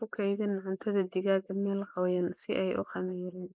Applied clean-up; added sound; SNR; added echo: neural mask model Resemble Enhance denoiser.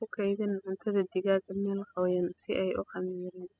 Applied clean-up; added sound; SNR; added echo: classical method spectral subtraction.